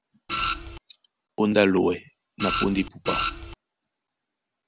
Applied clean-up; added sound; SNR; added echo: none; Printer; -3 dB; none.